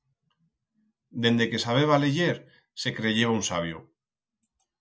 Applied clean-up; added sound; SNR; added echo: none; none; none; none.